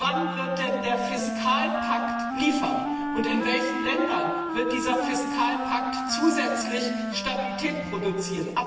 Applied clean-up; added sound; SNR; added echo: none; Wind instrument, woodwind instrument; 3 dB; reverberation time 1.4 s.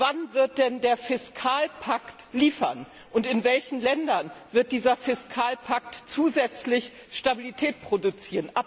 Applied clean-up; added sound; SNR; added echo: none; none; none; none.